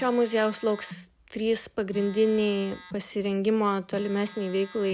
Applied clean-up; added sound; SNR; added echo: none; Telephone; 18 dB; none.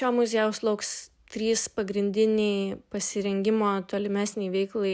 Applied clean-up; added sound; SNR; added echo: none; none; none; none.